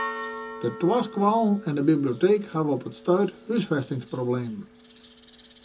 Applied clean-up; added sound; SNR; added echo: none; Church bell; 15 dB; reverberation time 0.2 s.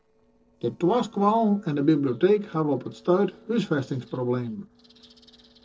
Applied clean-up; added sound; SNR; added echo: neural separator model SepFormer DNS4.